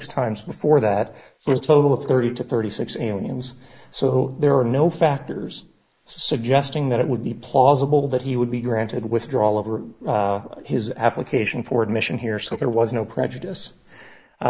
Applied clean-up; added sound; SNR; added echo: neural mask model Resemble Enhance denoiser.